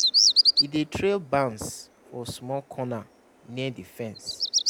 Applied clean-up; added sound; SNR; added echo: none; Bird vocalization, bird call, bird song; -4 dB; none.